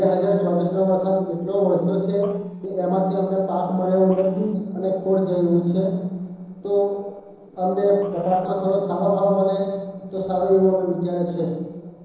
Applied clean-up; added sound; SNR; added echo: neural separator model SepFormer DNS4.